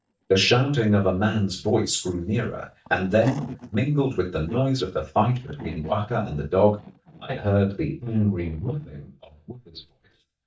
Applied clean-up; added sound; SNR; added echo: neural mask model DeepFilterNet 3.